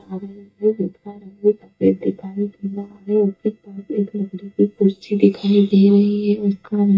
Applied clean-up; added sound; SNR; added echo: neural mask model DeepFilterNet 3.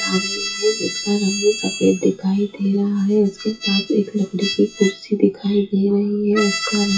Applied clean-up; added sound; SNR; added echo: classical method WPE with log-MMSE.